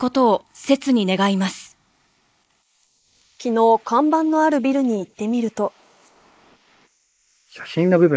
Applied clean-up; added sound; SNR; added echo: neural mask model Resemble Enhance denoiser.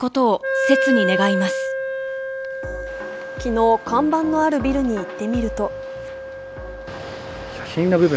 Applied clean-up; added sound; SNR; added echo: none; Wind instrument, woodwind instrument; 5 dB; none.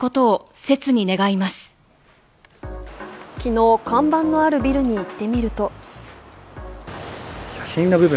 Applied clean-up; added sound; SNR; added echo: none; none; none; none.